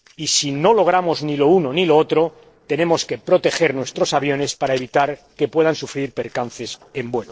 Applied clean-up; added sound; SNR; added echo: neural separator model SepFormer DNS4.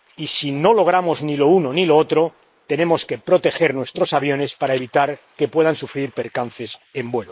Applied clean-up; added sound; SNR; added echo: neural mask model Resemble Enhance denoiser.